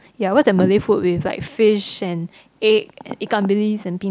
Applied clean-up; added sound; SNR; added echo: none; none; none; none.